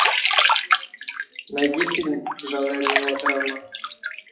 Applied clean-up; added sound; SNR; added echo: classical method WPE with log-MMSE.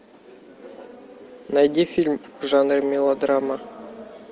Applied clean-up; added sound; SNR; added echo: none; none; none; none.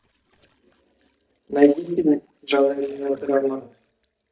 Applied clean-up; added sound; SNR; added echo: neural mask model DeepFilterNet 3.